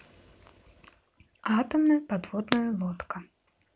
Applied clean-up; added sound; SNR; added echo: none; none; none; none.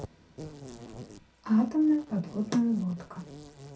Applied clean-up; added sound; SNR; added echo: none; Insect; 16 dB; reverberation time 0.3 s.